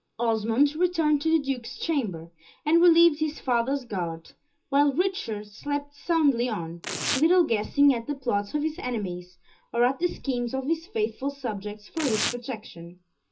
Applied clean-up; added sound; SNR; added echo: none; Tearing; 8 dB; reverberation time 0.2 s.